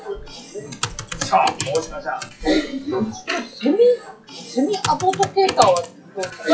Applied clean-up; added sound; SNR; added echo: classical method WPE with log-MMSE.